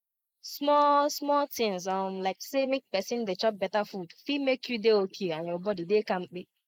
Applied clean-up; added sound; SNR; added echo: neural mask model Resemble Enhance denoiser.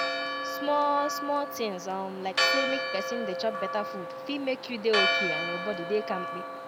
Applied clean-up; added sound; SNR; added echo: none; Church bell; 0 dB; none.